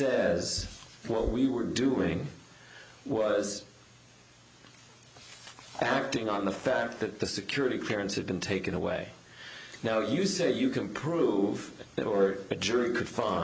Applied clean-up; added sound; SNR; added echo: none; none; none; none.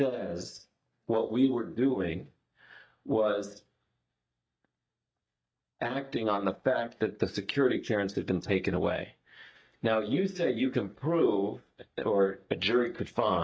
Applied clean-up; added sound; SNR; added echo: neural mask model DeepFilterNet 3.